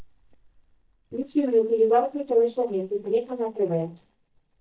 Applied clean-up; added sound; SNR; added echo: neural mask model DeepFilterNet 3.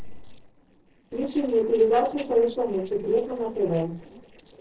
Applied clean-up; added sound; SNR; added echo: neural separator model SepFormer DNS4.